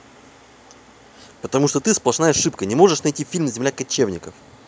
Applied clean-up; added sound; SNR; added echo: none; none; none; none.